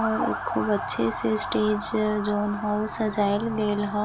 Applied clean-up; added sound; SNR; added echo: none; Motor vehicle (road) / Siren; 8 dB; none.